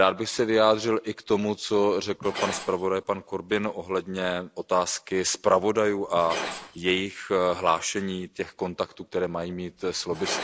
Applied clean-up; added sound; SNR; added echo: none; Glass; 15 dB; none.